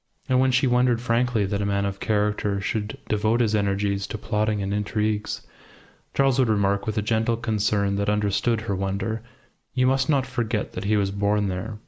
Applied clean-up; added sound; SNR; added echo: none; none; none; none.